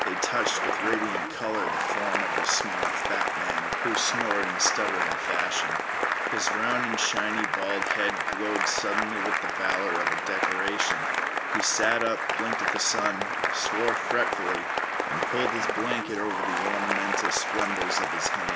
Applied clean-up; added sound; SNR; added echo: none; Applause / Cheering; -4 dB; none.